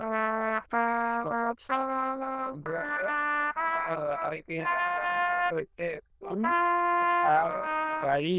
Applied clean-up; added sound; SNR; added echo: neural diffusion model UNIVERSE++.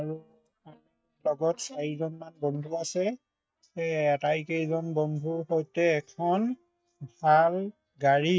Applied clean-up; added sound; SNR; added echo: neural mask model DeepFilterNet 3.